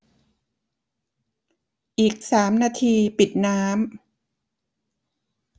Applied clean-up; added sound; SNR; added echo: none; none; none; none.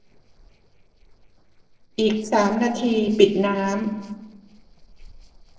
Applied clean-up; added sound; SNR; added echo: neural separator model SepFormer DNS4.